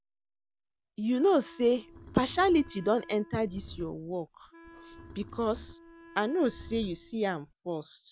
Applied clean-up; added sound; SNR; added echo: none; Wind instrument, woodwind instrument + Livestock, farm animals, working animals; 19 dB; none.